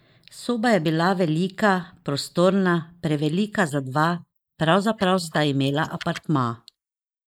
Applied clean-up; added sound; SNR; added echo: neural mask model Resemble Enhance denoiser.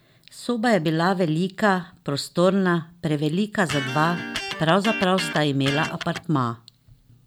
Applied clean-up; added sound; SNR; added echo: none; Electric guitar; 8 dB; none.